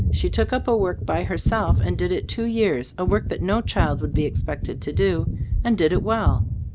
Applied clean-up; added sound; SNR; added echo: none; Gunshot, gunfire; 0 dB; none.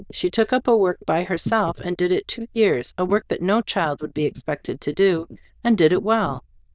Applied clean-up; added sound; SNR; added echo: neural diffusion model UNIVERSE++.